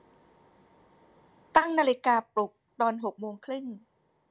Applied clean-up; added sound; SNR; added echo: none; none; none; none.